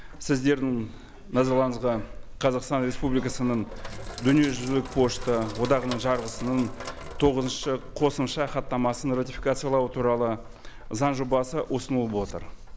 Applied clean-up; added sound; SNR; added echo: none; Sink (filling or washing); 11 dB; none.